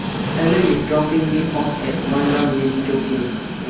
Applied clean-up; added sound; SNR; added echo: none; Train; 3 dB; reverberation time 0.9 s.